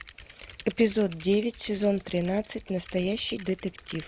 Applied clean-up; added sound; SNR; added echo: none; Typing; 16 dB; none.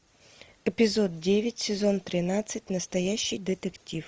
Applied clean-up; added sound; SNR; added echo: none; none; none; none.